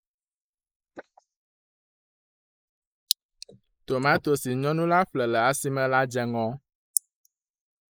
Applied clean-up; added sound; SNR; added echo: neural mask model Resemble Enhance denoiser.